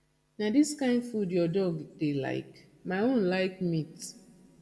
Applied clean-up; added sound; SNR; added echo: none; none; none; reverberation time 1.3 s.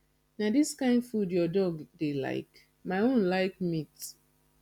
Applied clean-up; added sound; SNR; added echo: none; none; none; none.